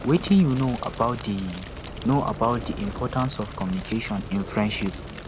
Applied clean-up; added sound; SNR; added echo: none; Fire; 11 dB; none.